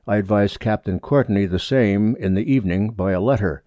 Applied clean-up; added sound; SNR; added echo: none; none; none; none.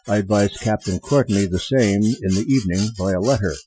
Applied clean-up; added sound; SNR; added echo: classical method Wiener filter.